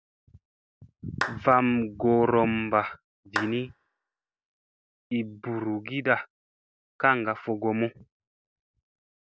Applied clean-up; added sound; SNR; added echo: none; Clapping; 9 dB; none.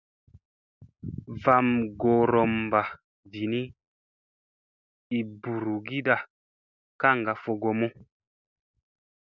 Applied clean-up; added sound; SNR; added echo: none; none; none; none.